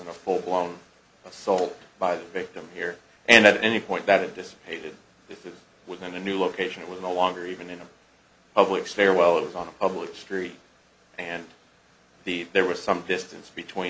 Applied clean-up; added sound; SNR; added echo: none; none; none; none.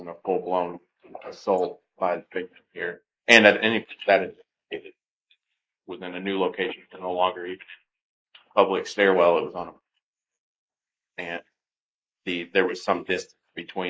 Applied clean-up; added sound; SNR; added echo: neural mask model Resemble Enhance denoiser.